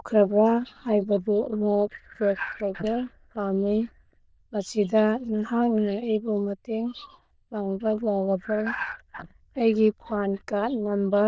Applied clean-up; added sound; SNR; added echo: neural diffusion model UNIVERSE++.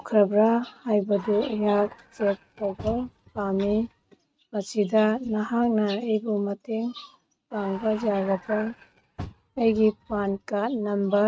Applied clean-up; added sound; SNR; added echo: neural mask model RNNoise.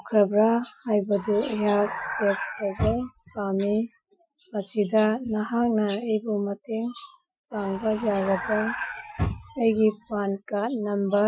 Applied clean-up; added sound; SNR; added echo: classical method Wiener filter.